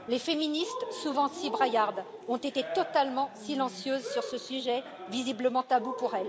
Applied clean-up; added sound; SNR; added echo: none; Cheering; 10 dB; none.